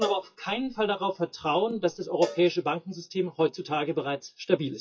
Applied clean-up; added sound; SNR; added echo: classical method WPE with log-MMSE.